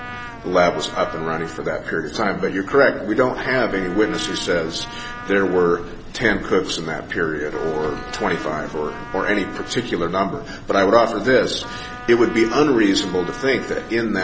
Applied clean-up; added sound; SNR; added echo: none; Trumpet; 17 dB; none.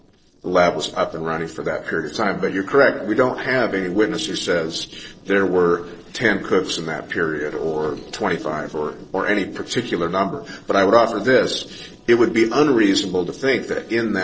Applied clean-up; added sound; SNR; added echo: neural separator model SepFormer DNS4.